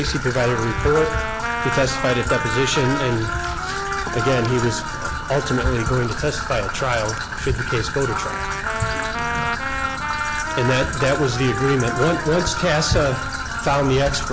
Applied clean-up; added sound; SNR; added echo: none; Trumpet + Trickle, dribble / Traffic noise, roadway noise; 2 dB; none.